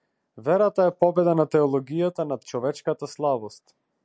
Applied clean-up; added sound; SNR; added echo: none; none; none; none.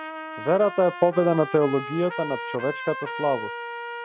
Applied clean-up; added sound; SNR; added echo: none; Trumpet; 10 dB; none.